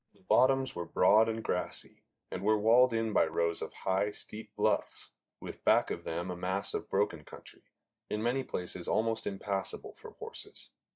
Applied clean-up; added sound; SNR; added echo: neural mask model DeepFilterNet 3.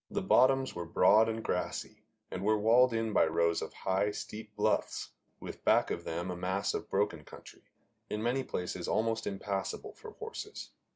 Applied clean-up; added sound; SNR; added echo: none; none; none; none.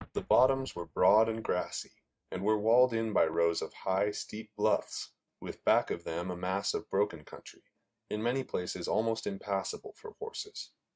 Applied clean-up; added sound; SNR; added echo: neural mask model RNNoise.